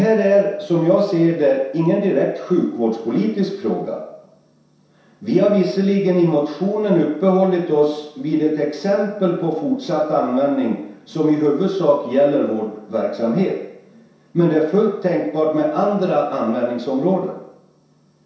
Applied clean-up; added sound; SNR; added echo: none; none; none; reverberation time 0.7 s.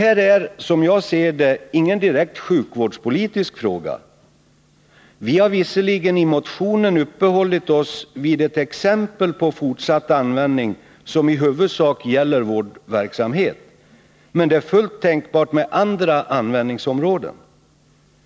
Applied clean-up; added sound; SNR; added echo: none; none; none; none.